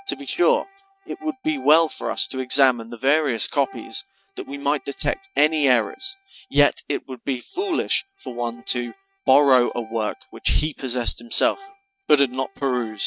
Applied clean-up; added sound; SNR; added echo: neural mask model RNNoise.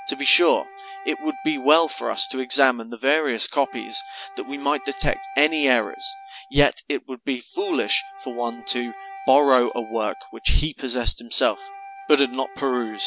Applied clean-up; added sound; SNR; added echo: none; Wind instrument, woodwind instrument; 17 dB; none.